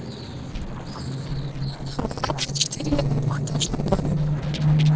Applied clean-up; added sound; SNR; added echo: neural separator model SepFormer DNS4.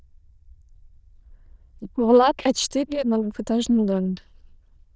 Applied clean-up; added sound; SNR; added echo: neural diffusion model UNIVERSE++.